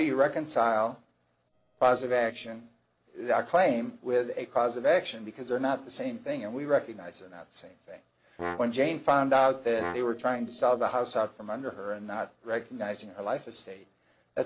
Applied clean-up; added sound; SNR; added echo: neural separator model SepFormer DNS4.